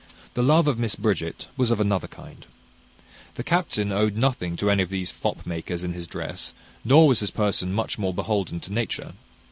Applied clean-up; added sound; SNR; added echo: none; none; none; none.